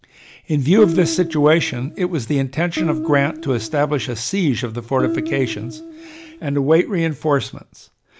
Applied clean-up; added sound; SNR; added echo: none; Guitar; 8 dB; none.